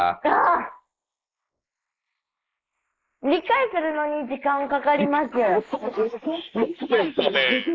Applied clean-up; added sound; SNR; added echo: neural mask model Resemble Enhance denoiser.